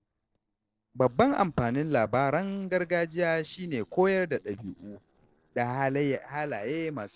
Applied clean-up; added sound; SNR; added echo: neural separator model SepFormer DNS4.